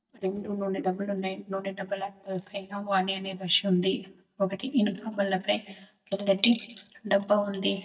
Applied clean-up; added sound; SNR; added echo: neural mask model DeepFilterNet 3.